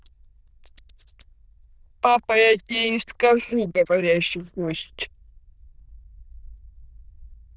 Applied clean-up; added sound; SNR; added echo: neural diffusion model UNIVERSE++.